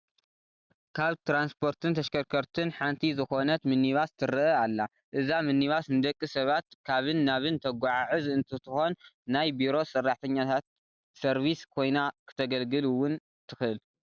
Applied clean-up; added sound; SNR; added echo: none; none; none; none.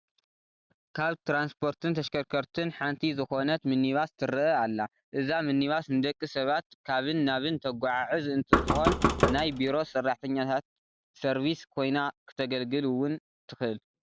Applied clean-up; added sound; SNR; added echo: none; Knock; -2 dB; none.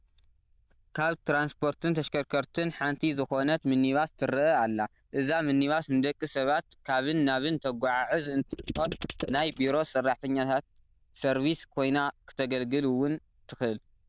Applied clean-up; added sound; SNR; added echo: neural diffusion model UNIVERSE++.